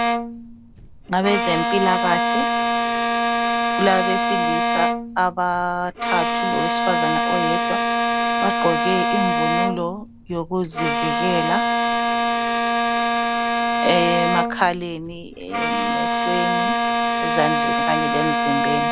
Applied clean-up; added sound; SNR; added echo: none; Bowed string instrument; -4 dB; none.